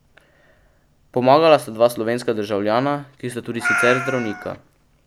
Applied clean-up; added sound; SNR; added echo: none; Meow; 4 dB; none.